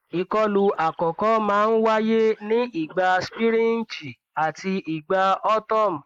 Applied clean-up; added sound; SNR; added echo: neural mask model Resemble Enhance denoiser.